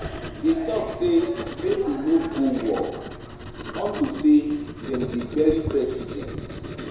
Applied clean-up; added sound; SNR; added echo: none; Writing; 10 dB; reverberation time 1.0 s.